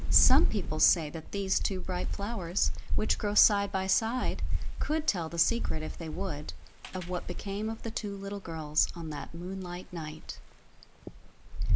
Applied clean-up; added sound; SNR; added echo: none; Thunder / Rain; -4 dB; none.